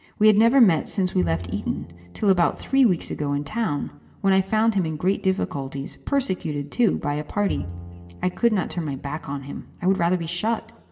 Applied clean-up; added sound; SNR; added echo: none; Bowed string instrument; 17 dB; reverberation time 1.3 s.